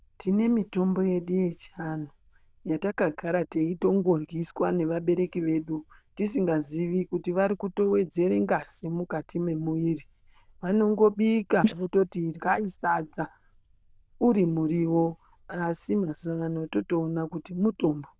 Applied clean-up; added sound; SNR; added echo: neural diffusion model UNIVERSE++.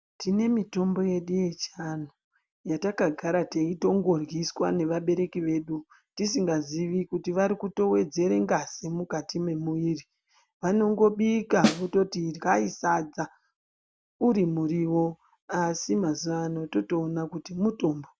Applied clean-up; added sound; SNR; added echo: none; Snare drum; -1 dB; none.